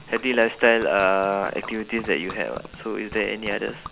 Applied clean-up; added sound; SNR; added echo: none; Liquid; 17 dB; none.